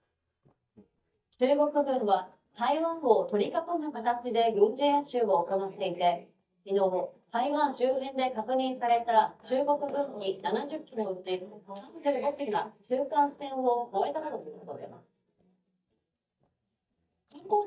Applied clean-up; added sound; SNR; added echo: neural mask model DeepFilterNet 3.